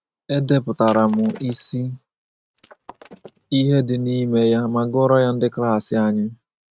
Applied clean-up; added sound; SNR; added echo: neural mask model RNNoise.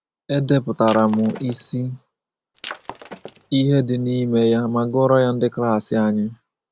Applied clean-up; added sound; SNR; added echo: none; Shatter; 16 dB; none.